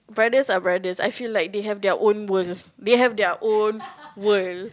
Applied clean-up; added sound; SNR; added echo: none; none; none; none.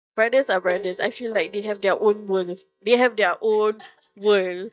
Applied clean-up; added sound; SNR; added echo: neural mask model DeepFilterNet 3.